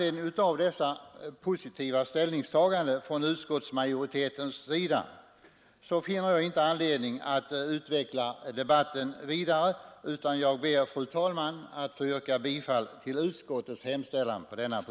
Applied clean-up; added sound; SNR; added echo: none; none; none; none.